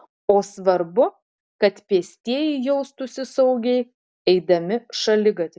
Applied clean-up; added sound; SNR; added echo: none; none; none; none.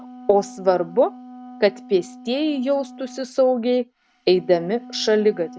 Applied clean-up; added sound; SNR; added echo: none; Wind instrument, woodwind instrument; 19 dB; none.